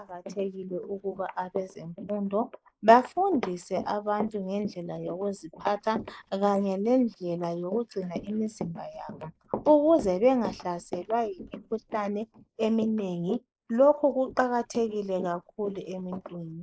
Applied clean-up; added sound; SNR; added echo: neural mask model Resemble Enhance denoiser.